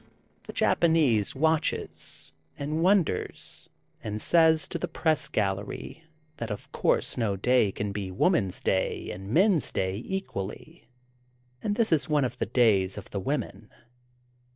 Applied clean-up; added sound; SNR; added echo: neural separator model SepFormer DNS4.